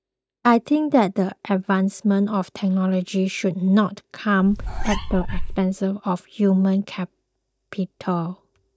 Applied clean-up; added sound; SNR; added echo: neural mask model DeepFilterNet 3.